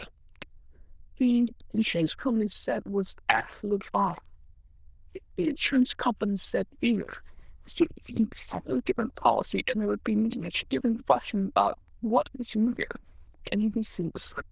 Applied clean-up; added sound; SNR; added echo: neural diffusion model UNIVERSE++.